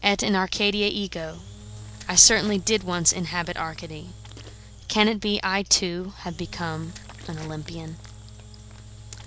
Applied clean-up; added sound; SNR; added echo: none; Engine / Drill; 18 dB; none.